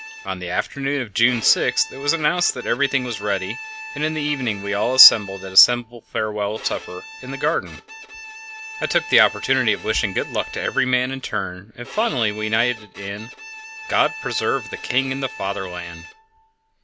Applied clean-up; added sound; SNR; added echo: none; Bowed string instrument; 14 dB; none.